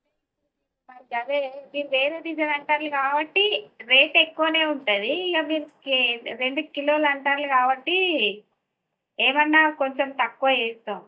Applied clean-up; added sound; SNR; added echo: neural mask model DeepFilterNet 3.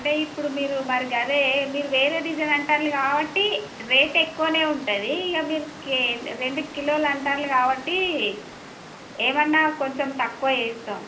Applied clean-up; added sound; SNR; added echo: none; Water; 16 dB; reverberation time 0.5 s.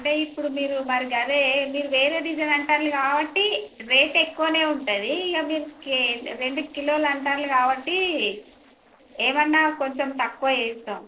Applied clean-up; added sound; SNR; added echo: neural separator model SepFormer DNS4.